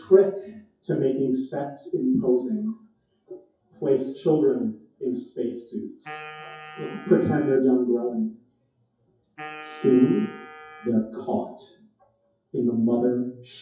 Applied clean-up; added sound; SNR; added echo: classical method WPE with log-MMSE.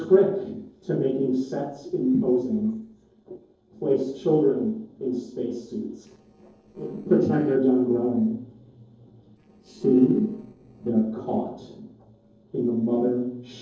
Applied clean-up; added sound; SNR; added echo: neural separator model SepFormer DNS4.